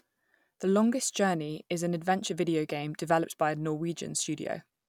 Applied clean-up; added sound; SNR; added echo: none; none; none; none.